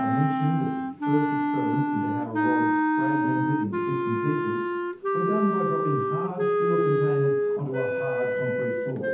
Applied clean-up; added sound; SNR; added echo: none; Wind instrument, woodwind instrument; -5 dB; reverberation time 0.8 s.